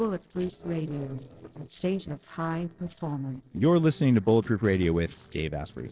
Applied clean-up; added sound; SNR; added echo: neural separator model SepFormer DNS4.